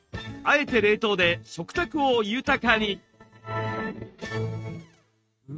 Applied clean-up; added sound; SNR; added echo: neural mask model RNNoise.